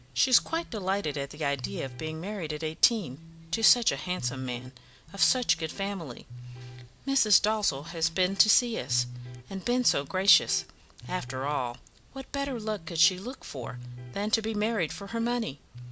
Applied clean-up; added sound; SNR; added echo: none; Electric guitar; 15 dB; none.